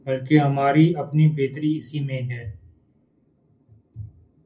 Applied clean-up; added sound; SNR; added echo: none; none; none; reverberation time 0.4 s.